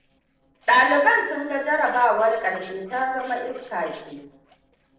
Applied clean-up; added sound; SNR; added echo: neural separator model SepFormer DNS4.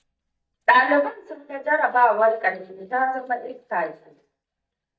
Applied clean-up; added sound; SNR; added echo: neural mask model DeepFilterNet 3.